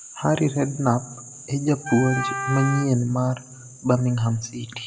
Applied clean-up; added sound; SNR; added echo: none; Wind instrument, woodwind instrument; 7 dB; reverberation time 0.7 s.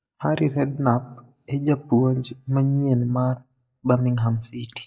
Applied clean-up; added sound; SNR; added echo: neural mask model DeepFilterNet 3.